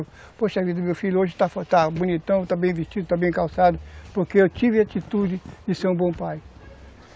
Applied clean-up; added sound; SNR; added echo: none; none; none; none.